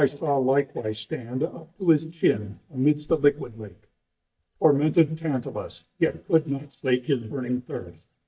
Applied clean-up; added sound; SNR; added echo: neural mask model DeepFilterNet 3.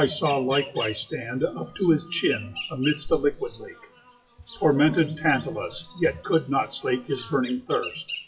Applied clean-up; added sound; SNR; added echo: classical method WPE with log-MMSE.